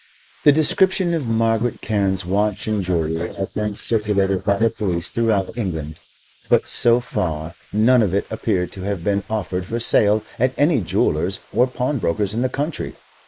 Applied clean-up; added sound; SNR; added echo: neural mask model Resemble Enhance denoiser.